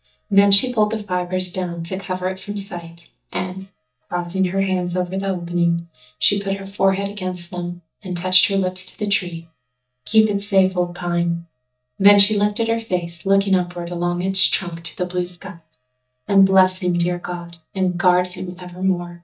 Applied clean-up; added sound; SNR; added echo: neural mask model DeepFilterNet 3.